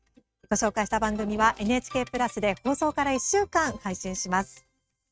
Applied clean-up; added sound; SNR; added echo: neural mask model RNNoise.